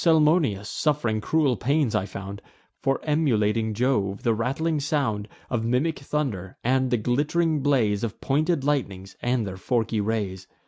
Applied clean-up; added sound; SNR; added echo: none; none; none; none.